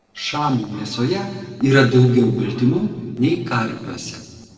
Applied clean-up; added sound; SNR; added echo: neural separator model SepFormer DNS4.